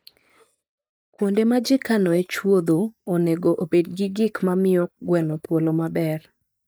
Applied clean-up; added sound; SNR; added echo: neural mask model DeepFilterNet 3.